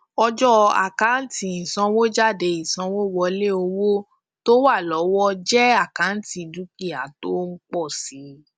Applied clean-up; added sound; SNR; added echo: none; none; none; none.